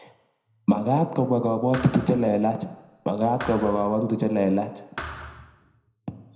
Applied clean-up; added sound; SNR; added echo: none; Thump, thud; 15 dB; reverberation time 0.8 s.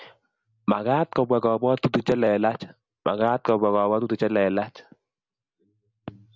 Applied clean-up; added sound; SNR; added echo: none; none; none; none.